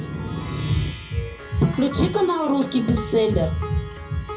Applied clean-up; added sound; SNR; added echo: none; Plucked string instrument; 14 dB; reverberation time 0.4 s.